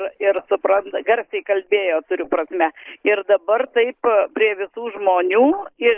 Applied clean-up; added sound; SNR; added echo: neural mask model Resemble Enhance denoiser.